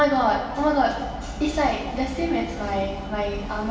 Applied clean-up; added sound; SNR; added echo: none; none; none; reverberation time 2.3 s.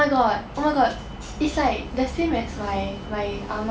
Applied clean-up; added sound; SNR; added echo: none; none; none; none.